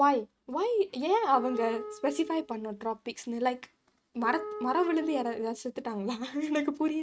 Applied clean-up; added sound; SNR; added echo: neural mask model RNNoise.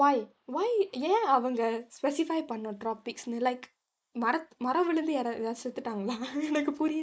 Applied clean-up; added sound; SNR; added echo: neural mask model Resemble Enhance denoiser.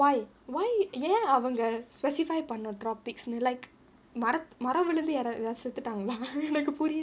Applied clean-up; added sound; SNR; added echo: none; none; none; none.